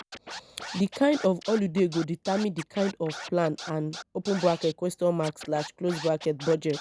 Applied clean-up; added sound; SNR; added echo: none; Scratching (performance technique); 14 dB; none.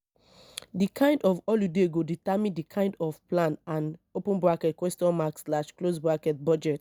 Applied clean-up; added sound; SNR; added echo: none; none; none; none.